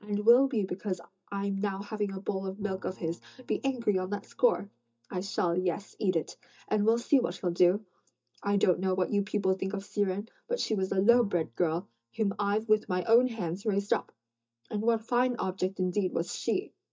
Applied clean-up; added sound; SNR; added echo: neural mask model DeepFilterNet 3.